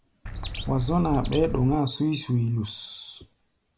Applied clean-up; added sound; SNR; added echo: none; Bird; 6 dB; none.